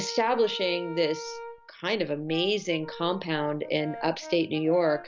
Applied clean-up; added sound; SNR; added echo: none; Brass instrument; 14 dB; none.